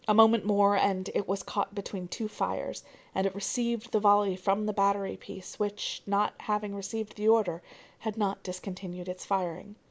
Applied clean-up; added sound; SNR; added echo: none; none; none; none.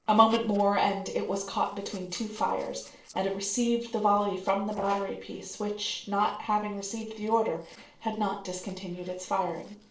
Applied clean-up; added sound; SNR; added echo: neural separator model SepFormer DNS4.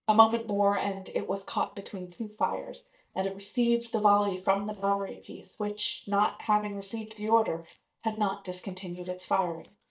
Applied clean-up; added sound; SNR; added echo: neural mask model DeepFilterNet 3.